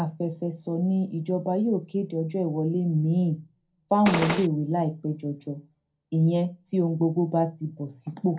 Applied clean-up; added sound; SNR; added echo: none; Gunshot, gunfire; 1 dB; reverberation time 0.2 s.